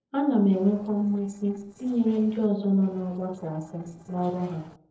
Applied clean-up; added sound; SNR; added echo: neural separator model SepFormer DNS4.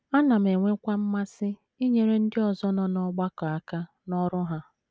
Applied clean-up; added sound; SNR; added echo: none; none; none; none.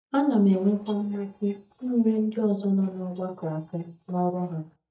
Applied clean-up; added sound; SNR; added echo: neural mask model DeepFilterNet 3.